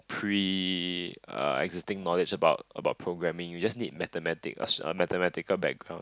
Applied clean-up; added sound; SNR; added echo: none; none; none; none.